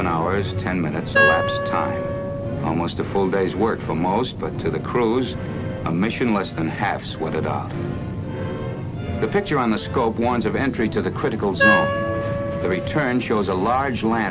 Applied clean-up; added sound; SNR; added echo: none; Wind instrument, woodwind instrument; 1 dB; none.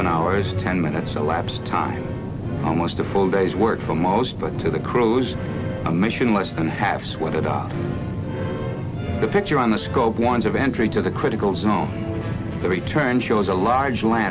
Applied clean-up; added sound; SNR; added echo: none; none; none; none.